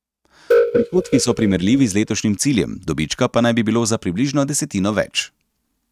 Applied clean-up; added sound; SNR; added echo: neural mask model RNNoise.